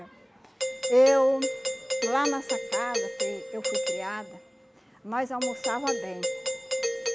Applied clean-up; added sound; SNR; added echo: none; Doorbell; 3 dB; none.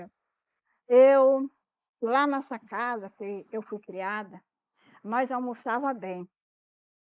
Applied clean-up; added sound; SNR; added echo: neural mask model Resemble Enhance denoiser.